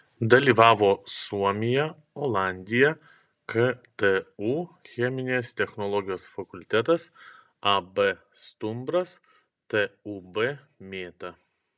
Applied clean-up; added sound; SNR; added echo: none; none; none; none.